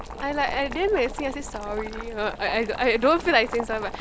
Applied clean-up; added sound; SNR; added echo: none; Boiling; 11 dB; none.